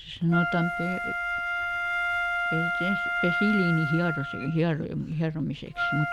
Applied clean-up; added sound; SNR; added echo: none; Wind instrument, woodwind instrument; 1 dB; none.